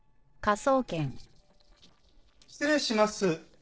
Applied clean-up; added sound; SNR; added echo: neural separator model SepFormer DNS4.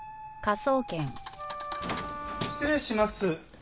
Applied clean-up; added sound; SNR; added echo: none; Thump, thud + Wind instrument, woodwind instrument; 6 dB; none.